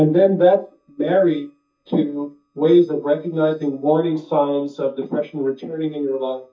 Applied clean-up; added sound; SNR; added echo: neural mask model DeepFilterNet 3.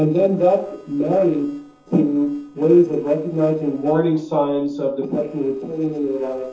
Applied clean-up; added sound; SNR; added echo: neural separator model SepFormer DNS4.